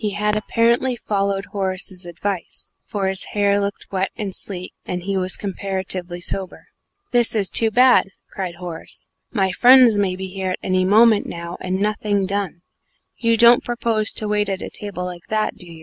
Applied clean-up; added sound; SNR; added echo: none; Chink, clink; 11 dB; none.